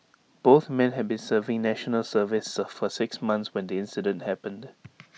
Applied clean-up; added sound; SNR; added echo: none; none; none; none.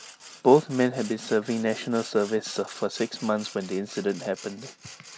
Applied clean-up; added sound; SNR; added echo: none; Sawing; 18 dB; none.